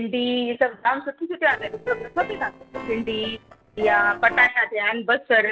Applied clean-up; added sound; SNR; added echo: neural separator model SepFormer DNS4.